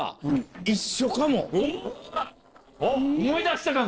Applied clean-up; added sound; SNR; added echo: neural separator model SepFormer DNS4.